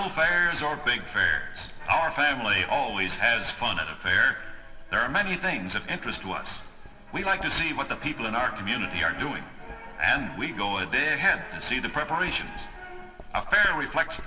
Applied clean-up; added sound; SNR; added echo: none; Writing; 14 dB; reverberation time 2.6 s.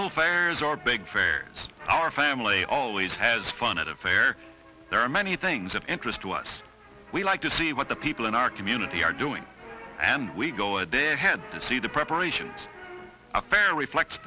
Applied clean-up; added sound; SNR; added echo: none; none; none; none.